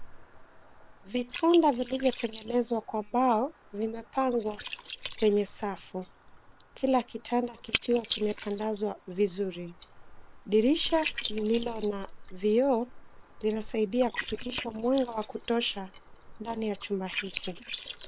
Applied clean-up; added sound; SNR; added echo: neural separator model SepFormer WHAM!.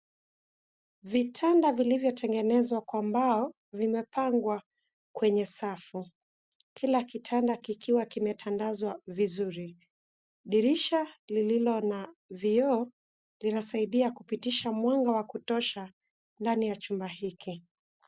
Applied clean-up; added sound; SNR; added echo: none; none; none; none.